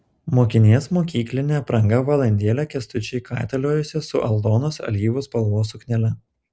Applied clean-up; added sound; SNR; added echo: none; none; none; none.